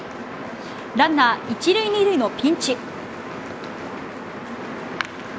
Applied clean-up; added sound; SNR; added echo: none; none; none; none.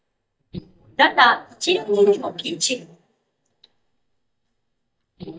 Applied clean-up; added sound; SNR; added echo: neural mask model DeepFilterNet 3.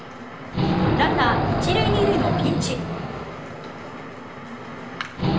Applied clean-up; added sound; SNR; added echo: none; Wild animals; -3 dB; reverberation time 0.4 s.